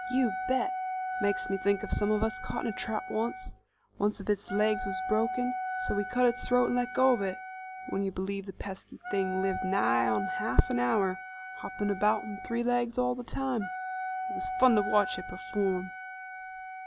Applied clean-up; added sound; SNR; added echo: none; Wind instrument, woodwind instrument; 7 dB; none.